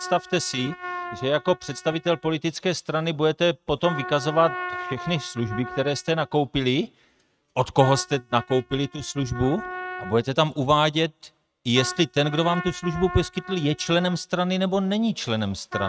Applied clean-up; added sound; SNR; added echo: neural mask model RNNoise.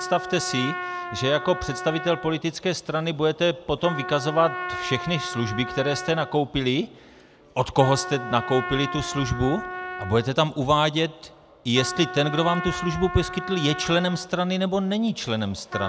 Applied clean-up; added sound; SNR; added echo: none; Trumpet; 10 dB; none.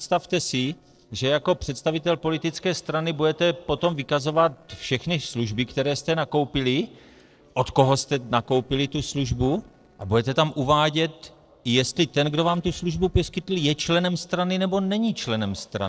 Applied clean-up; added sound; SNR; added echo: neural separator model SepFormer DNS4.